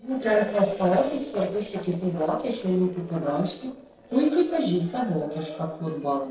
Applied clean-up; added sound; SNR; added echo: neural separator model SepFormer DNS4.